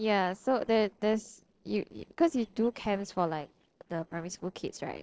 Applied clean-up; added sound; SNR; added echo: neural separator model SepFormer DNS4.